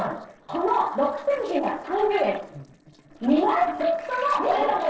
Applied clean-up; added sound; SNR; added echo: neural separator model SepFormer DNS4.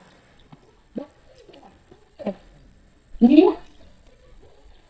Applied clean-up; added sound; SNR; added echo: neural mask model DeepFilterNet 3.